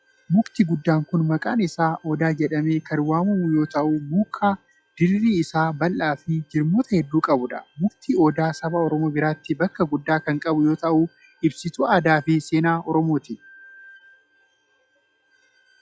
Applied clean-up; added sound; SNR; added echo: classical method log-MMSE.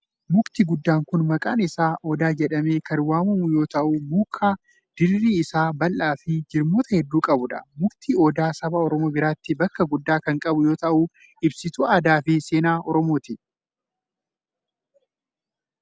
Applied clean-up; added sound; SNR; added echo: none; none; none; none.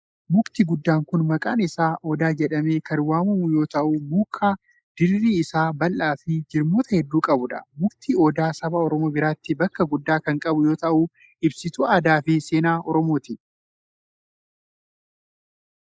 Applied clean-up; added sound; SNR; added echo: neural mask model Resemble Enhance denoiser.